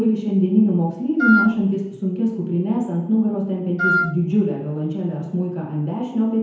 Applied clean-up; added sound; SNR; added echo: none; Wind instrument, woodwind instrument; 2 dB; reverberation time 1.0 s.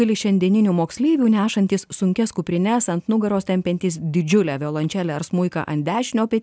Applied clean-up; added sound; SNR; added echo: none; none; none; none.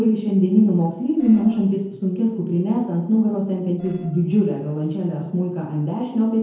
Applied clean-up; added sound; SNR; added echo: neural separator model SepFormer DNS4.